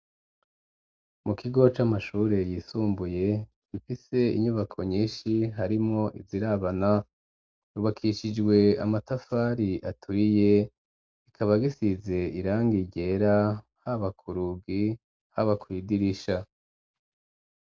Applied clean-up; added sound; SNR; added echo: none; none; none; none.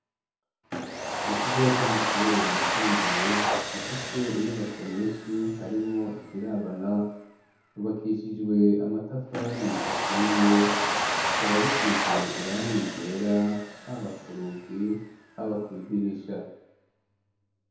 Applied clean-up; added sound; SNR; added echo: none; Domestic sounds, home sounds; 2 dB; reverberation time 2.0 s.